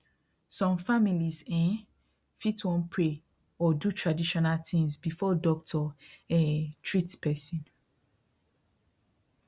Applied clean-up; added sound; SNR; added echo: none; none; none; none.